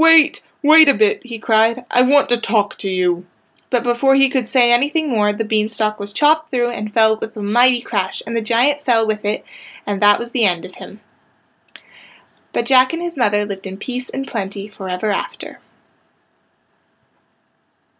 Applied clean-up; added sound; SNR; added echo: none; none; none; none.